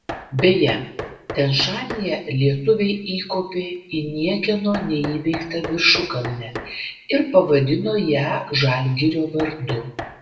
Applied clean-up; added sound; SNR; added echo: none; Knock; 15 dB; reverberation time 0.7 s.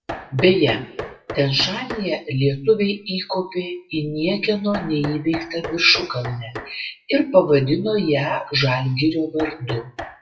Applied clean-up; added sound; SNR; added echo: classical method WPE with log-MMSE.